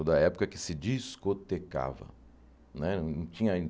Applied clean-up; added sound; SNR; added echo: none; none; none; none.